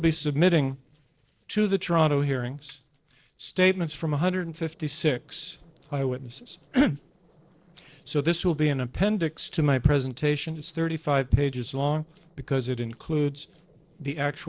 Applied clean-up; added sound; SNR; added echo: neural separator model SepFormer DNS4.